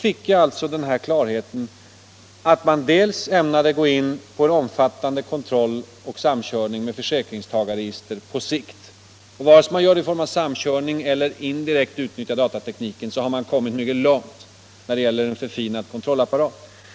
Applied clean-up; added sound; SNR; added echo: none; none; none; none.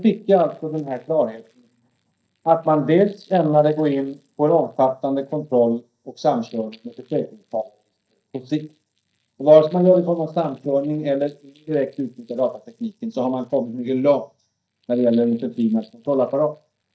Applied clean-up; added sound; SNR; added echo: neural mask model DeepFilterNet 3.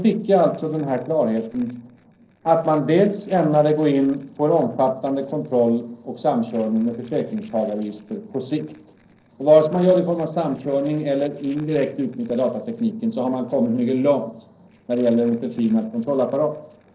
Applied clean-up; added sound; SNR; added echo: neural separator model SepFormer DNS4.